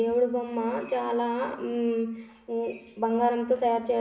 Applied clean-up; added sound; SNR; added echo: none; none; none; reverberation time 0.8 s.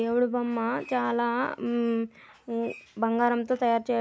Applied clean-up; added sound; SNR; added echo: none; none; none; none.